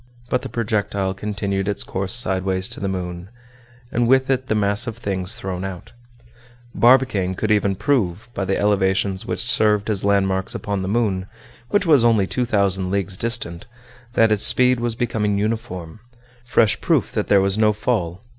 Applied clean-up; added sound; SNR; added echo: none; none; none; none.